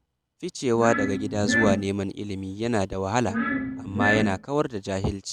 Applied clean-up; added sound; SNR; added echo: none; Glass; 0 dB; none.